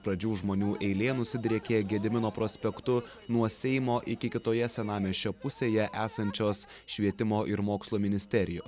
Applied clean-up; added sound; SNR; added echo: none; none; none; none.